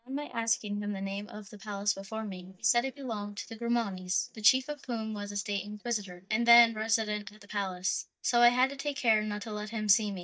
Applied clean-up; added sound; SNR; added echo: neural mask model DeepFilterNet 3.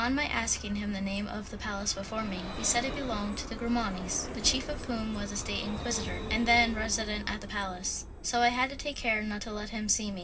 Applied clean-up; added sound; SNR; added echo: none; Vehicle; 8 dB; reverberation time 0.4 s.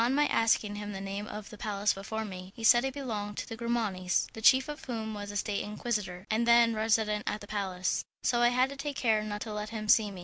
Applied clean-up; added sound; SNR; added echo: none; none; none; none.